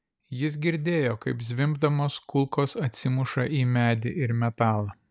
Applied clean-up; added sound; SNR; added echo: none; none; none; none.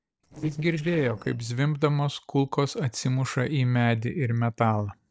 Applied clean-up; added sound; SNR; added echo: neural separator model SepFormer DNS4.